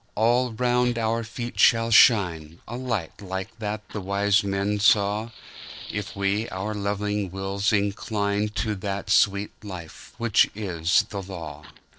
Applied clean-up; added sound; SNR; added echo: neural separator model SepFormer DNS4.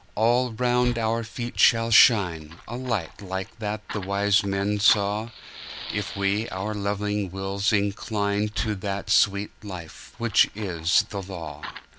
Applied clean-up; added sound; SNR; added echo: none; Fire; 15 dB; none.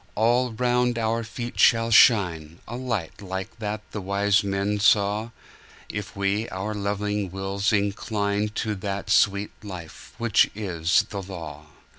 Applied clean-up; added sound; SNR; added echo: none; none; none; none.